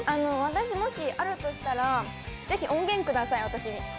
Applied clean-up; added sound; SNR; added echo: none; none; none; none.